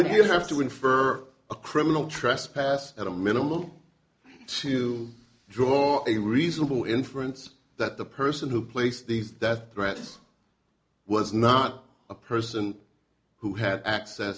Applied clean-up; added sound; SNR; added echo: none; none; none; none.